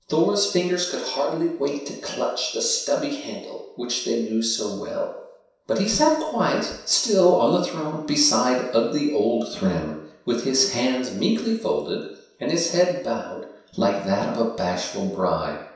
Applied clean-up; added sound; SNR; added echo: none; none; none; reverberation time 0.7 s.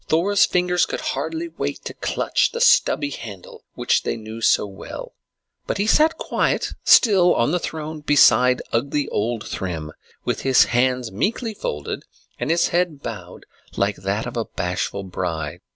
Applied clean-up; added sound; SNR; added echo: none; none; none; none.